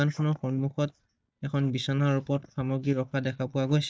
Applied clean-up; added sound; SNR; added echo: neural mask model DeepFilterNet 3.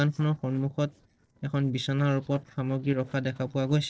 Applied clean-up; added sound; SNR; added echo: neural separator model SepFormer DNS4.